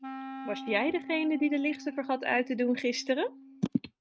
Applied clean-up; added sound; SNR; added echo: neural mask model RNNoise.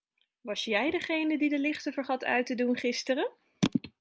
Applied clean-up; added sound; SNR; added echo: none; none; none; none.